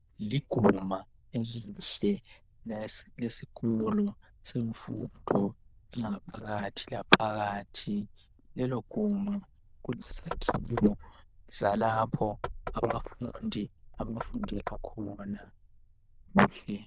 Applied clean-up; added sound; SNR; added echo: neural diffusion model UNIVERSE++.